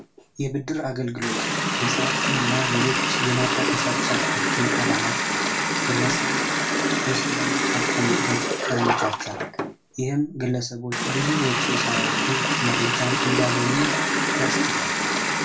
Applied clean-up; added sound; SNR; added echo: none; Water tap, faucet; -5 dB; reverberation time 0.2 s.